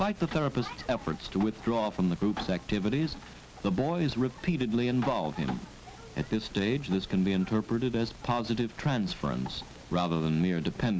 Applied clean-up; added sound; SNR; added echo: none; none; none; none.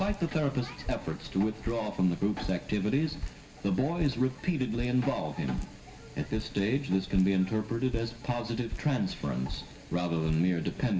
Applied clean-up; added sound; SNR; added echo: none; Drip; 12 dB; reverberation time 0.6 s.